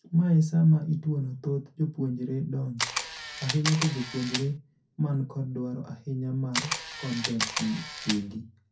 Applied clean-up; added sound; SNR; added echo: none; Camera; 5 dB; reverberation time 0.3 s.